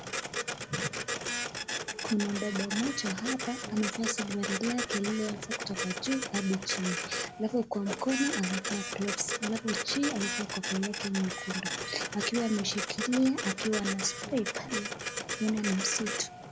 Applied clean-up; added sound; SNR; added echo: none; Printer; 3 dB; none.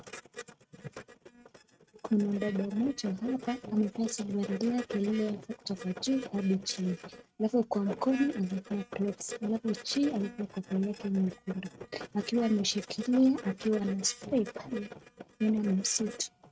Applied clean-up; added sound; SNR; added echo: neural mask model RNNoise.